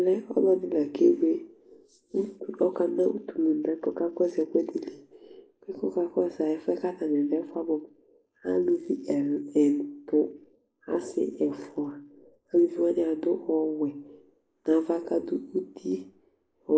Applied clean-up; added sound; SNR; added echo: neural mask model Resemble Enhance denoiser.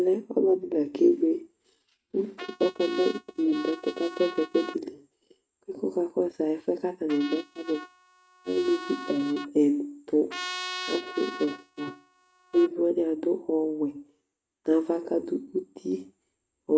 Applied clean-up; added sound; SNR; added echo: neural mask model RNNoise.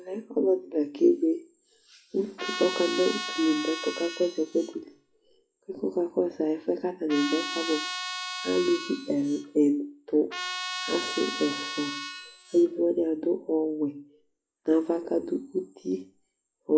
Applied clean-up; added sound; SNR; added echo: classical method log-MMSE.